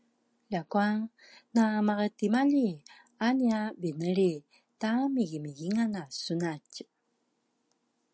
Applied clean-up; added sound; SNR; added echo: none; none; none; none.